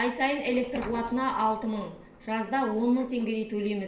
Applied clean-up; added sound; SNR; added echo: none; Sliding door; 19 dB; reverberation time 0.7 s.